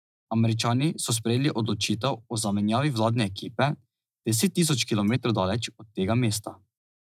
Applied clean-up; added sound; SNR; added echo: neural mask model DeepFilterNet 3.